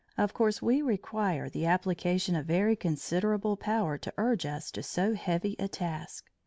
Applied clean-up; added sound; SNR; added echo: none; none; none; none.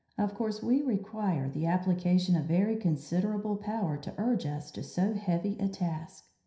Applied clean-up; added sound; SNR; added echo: none; none; none; reverberation time 0.5 s.